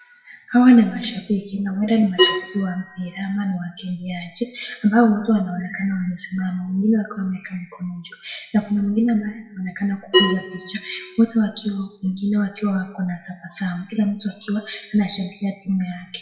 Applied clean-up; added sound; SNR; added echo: classical method WPE with log-MMSE.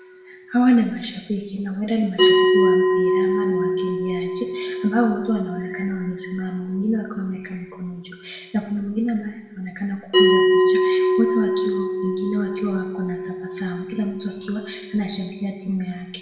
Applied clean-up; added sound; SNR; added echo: none; Bell; -2 dB; reverberation time 0.9 s.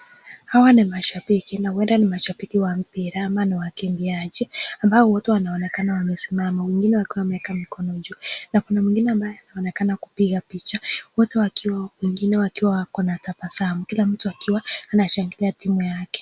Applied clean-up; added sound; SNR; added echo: none; none; none; none.